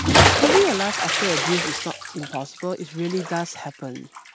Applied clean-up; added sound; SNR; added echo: none; Bathtub (filling or washing) / Splash, splatter; -3 dB; none.